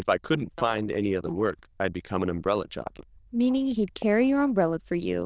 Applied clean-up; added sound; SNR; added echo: neural diffusion model UNIVERSE++.